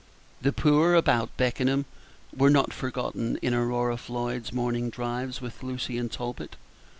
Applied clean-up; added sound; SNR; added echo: none; none; none; none.